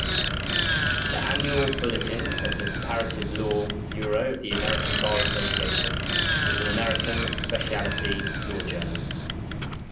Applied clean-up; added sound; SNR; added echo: none; Bicycle; -4 dB; reverberation time 0.6 s.